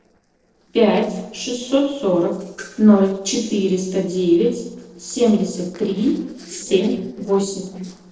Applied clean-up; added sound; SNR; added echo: neural separator model SepFormer DNS4.